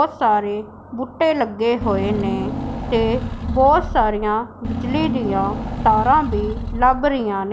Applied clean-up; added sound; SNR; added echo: none; Engine / Car; 6 dB; none.